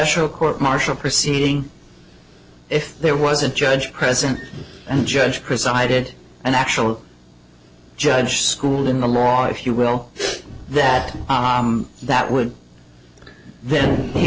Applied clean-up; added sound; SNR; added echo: none; none; none; none.